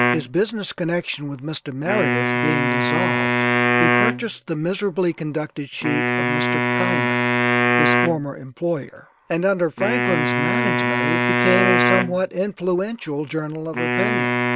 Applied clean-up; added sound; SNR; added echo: none; Wind instrument, woodwind instrument; -3 dB; none.